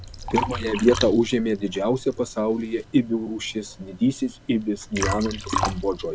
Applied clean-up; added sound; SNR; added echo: none; Liquid; 8 dB; none.